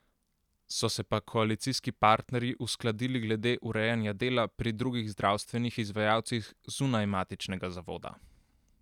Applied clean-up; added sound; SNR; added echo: none; none; none; none.